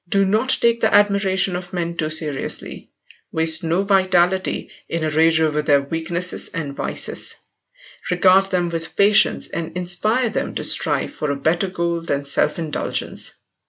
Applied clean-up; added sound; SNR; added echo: none; none; none; none.